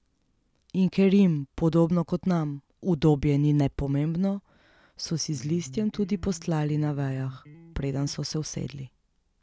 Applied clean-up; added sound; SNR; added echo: none; Electric guitar; 19 dB; none.